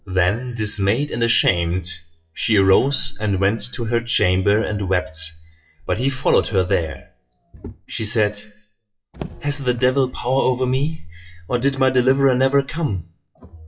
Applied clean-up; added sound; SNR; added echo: classical method WPE with log-MMSE.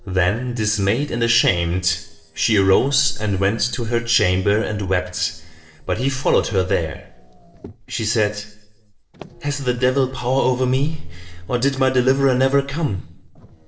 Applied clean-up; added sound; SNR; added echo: neural separator model SepFormer DNS4.